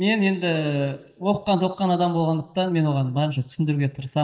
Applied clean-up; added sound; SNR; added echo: neural mask model DeepFilterNet 3.